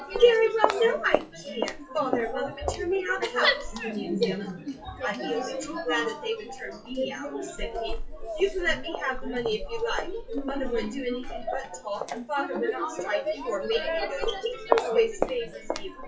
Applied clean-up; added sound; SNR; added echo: classical method WPE with log-MMSE.